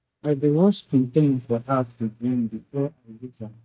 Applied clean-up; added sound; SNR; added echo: neural mask model DeepFilterNet 3.